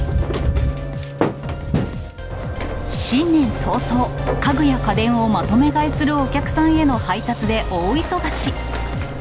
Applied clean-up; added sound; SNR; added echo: none; Bowed string instrument; 12 dB; none.